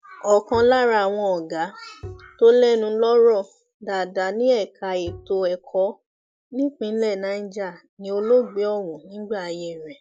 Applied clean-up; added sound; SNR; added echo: none; Bowed string instrument; 19 dB; none.